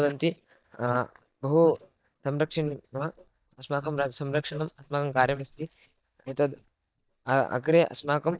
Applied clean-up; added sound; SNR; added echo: neural mask model DeepFilterNet 3.